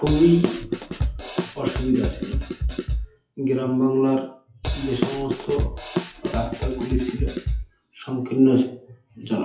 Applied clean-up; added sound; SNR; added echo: classical method WPE with log-MMSE.